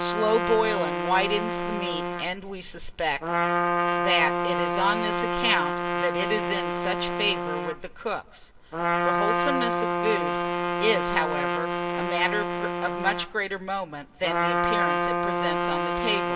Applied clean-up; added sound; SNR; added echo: none; Trumpet; -2 dB; reverberation time 0.3 s.